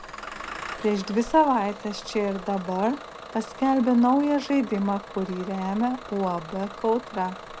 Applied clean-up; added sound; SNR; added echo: none; Engine starting / Bus; 14 dB; none.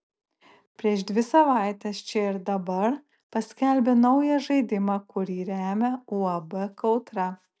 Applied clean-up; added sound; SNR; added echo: none; none; none; none.